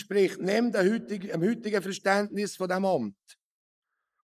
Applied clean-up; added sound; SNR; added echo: neural mask model Resemble Enhance denoiser.